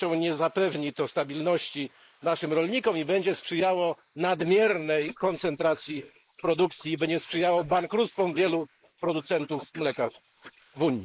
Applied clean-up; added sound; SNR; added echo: neural mask model Resemble Enhance denoiser.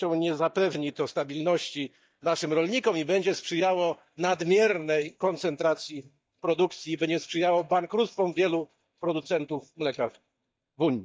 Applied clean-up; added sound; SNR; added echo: neural mask model DeepFilterNet 3.